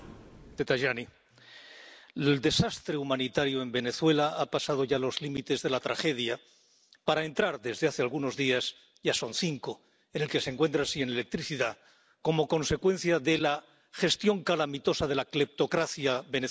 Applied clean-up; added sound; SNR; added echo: none; none; none; none.